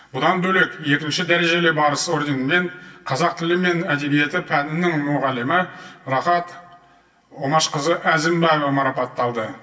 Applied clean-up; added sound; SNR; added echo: none; none; none; reverberation time 0.2 s.